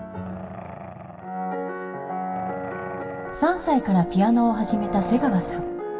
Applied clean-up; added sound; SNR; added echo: none; Growling; 15 dB; reverberation time 2.1 s.